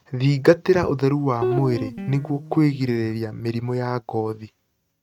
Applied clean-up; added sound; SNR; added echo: neural mask model RNNoise.